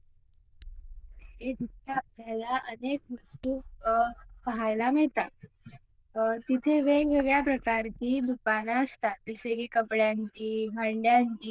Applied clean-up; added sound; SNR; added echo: neural diffusion model UNIVERSE++.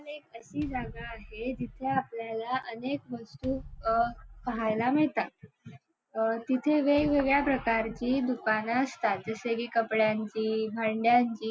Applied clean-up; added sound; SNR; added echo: none; Bass drum; 17 dB; none.